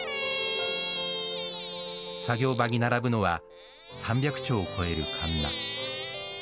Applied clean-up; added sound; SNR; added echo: none; Squeak; 6 dB; none.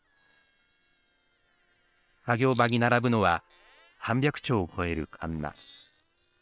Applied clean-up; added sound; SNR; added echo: neural separator model SepFormer WHAM!.